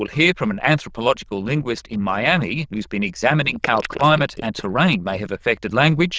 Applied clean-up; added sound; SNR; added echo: neural diffusion model UNIVERSE++.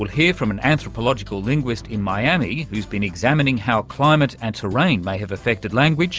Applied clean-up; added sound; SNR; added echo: none; none; none; none.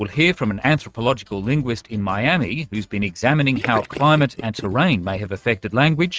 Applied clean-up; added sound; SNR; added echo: neural mask model RNNoise.